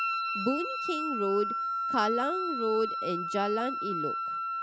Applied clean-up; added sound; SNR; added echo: none; Wind instrument, woodwind instrument; 0 dB; none.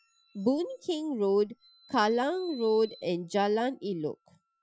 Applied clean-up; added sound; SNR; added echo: classical method Wiener filter.